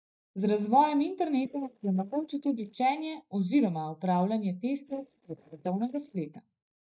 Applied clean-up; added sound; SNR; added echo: neural mask model DeepFilterNet 3.